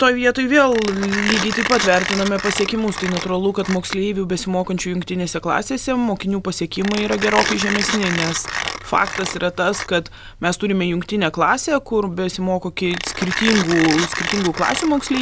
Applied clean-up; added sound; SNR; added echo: none; Mechanisms; 7 dB; none.